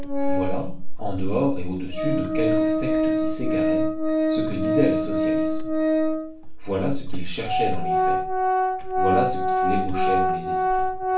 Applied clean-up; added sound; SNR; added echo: none; Organ; -1 dB; reverberation time 0.4 s.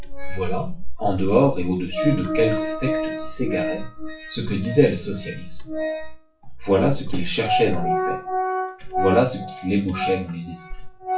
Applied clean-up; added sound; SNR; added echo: classical method WPE with log-MMSE.